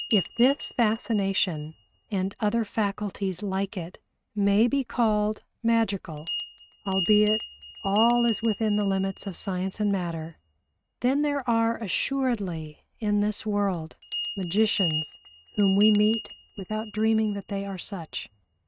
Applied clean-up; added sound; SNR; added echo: neural mask model RNNoise.